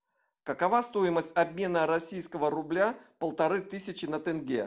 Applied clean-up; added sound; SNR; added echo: none; none; none; none.